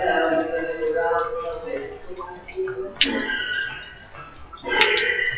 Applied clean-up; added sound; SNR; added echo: classical method WPE with log-MMSE.